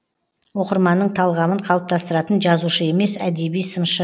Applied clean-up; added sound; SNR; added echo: none; none; none; none.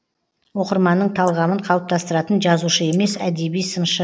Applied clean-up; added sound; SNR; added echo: neural mask model Resemble Enhance denoiser.